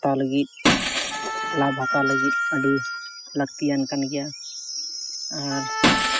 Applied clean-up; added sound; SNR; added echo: classical method spectral subtraction.